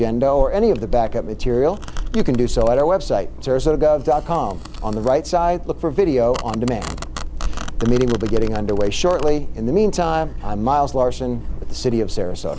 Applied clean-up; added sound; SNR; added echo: none; Domestic sounds, home sounds; 4 dB; none.